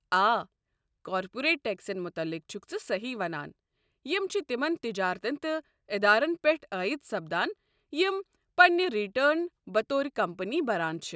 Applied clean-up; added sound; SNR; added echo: none; none; none; none.